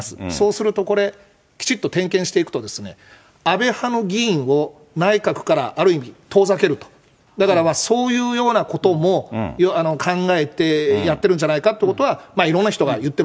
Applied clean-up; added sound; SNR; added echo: none; none; none; none.